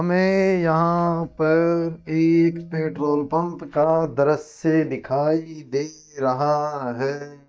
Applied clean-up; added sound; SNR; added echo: neural mask model DeepFilterNet 3.